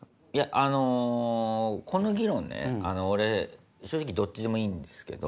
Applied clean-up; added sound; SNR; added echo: none; none; none; none.